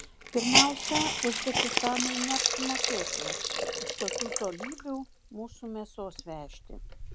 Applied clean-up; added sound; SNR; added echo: none; Hiss; -3 dB; none.